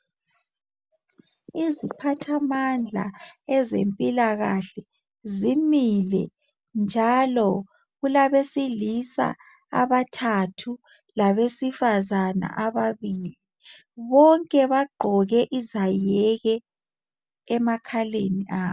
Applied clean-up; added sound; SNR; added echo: none; none; none; none.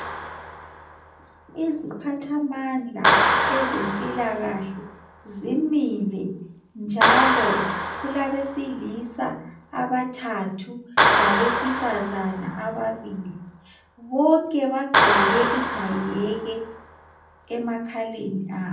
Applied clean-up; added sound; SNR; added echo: none; Clapping; -1 dB; reverberation time 0.6 s.